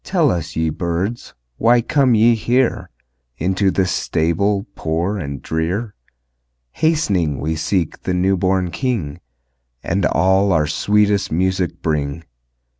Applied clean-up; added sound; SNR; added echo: none; none; none; none.